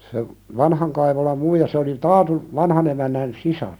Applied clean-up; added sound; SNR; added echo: none; none; none; none.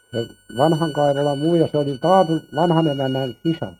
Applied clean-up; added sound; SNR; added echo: neural mask model RNNoise.